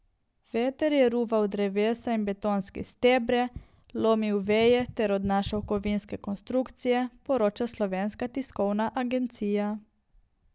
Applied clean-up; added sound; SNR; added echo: none; none; none; none.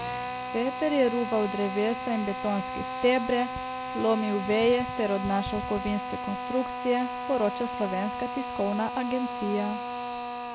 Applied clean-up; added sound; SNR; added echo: none; Drill; 5 dB; none.